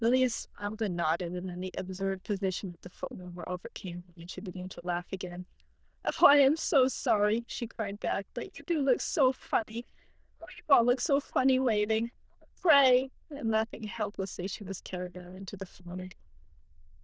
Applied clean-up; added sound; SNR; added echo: neural diffusion model UNIVERSE++.